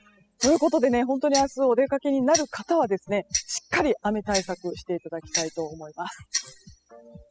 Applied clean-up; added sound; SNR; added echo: classical method spectral subtraction.